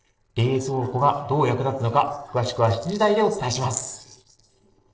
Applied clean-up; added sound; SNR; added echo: neural separator model SepFormer DNS4.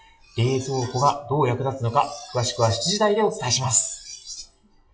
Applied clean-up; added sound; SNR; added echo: classical method WPE with log-MMSE.